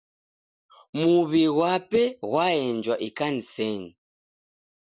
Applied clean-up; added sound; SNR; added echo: none; none; none; none.